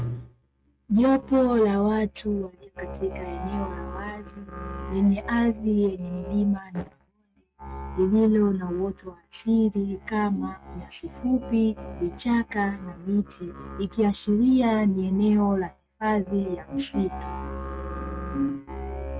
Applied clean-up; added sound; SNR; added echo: neural mask model RNNoise.